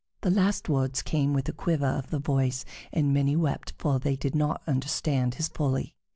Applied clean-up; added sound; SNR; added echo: none; none; none; none.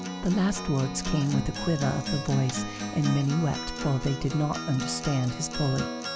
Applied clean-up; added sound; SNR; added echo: none; Acoustic guitar; 6 dB; none.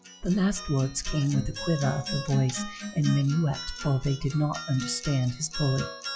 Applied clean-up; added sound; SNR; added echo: classical method log-MMSE.